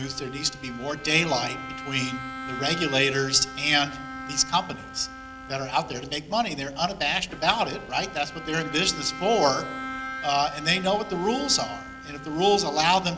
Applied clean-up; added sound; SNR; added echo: none; Bowed string instrument; 12 dB; none.